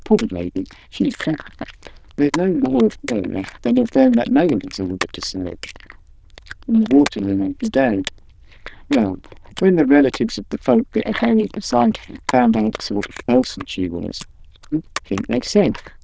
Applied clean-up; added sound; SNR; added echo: neural diffusion model UNIVERSE++.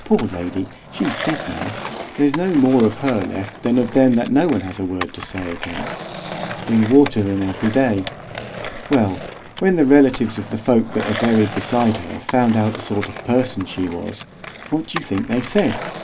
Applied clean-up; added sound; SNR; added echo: none; Skateboard; 11 dB; none.